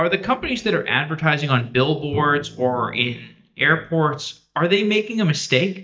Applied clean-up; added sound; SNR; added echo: neural mask model DeepFilterNet 3.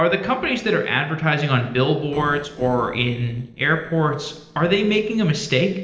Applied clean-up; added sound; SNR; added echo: neural separator model SepFormer DNS4.